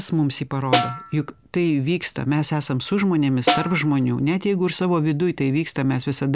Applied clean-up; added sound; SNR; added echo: none; Snare drum; 3 dB; none.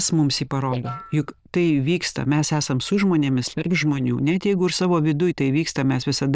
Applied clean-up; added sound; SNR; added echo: neural diffusion model UNIVERSE++.